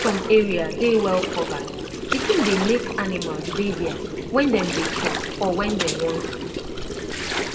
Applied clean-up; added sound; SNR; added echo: none; Gurgling; 4 dB; reverberation time 1.8 s.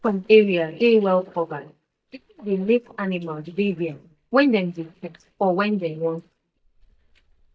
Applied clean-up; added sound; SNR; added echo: neural mask model DeepFilterNet 3.